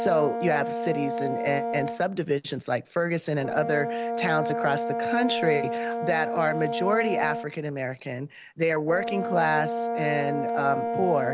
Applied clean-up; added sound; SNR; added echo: none; Brass instrument; 3 dB; none.